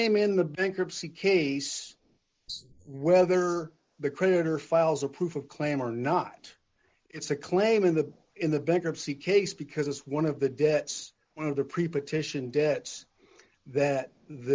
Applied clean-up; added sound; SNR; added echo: neural mask model Resemble Enhance denoiser.